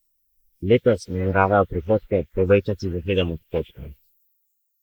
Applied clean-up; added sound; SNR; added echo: neural mask model Resemble Enhance denoiser.